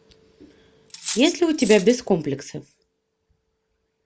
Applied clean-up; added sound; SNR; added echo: none; Cutlery, silverware; 11 dB; none.